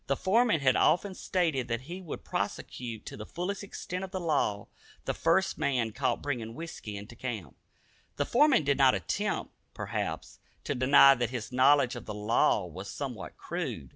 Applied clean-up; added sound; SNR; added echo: none; none; none; none.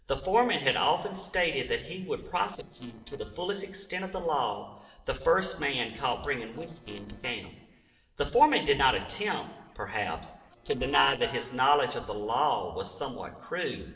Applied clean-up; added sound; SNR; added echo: neural separator model SepFormer DNS4.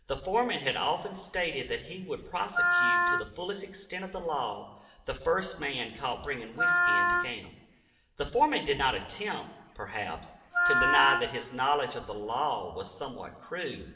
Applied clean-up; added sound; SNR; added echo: none; Wind instrument, woodwind instrument; -4 dB; reverberation time 0.8 s.